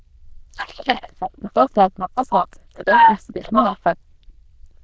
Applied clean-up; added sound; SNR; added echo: neural diffusion model UNIVERSE++.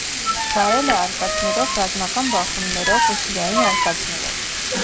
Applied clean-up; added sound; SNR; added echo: none; Frying (food) + Bowed string instrument; -3 dB; none.